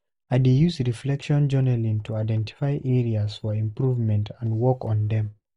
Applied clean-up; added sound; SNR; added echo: neural mask model DeepFilterNet 3.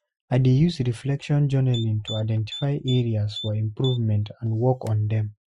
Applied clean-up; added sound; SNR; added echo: classical method Wiener filter.